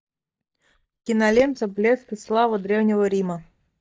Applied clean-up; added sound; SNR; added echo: neural mask model DeepFilterNet 3.